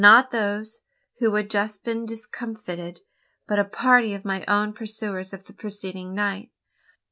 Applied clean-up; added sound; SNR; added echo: none; none; none; none.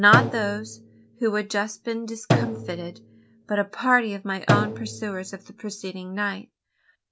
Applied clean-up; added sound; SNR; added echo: none; Drum; 3 dB; none.